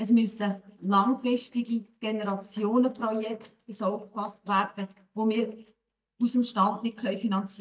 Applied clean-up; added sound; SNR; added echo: neural mask model DeepFilterNet 3.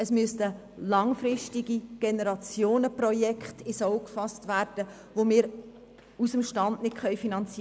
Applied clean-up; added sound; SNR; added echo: none; none; none; none.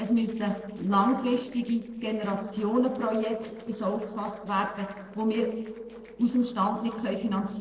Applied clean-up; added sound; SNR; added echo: neural separator model SepFormer DNS4.